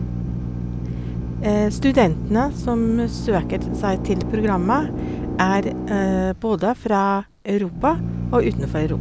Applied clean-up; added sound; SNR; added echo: none; Drill; 5 dB; none.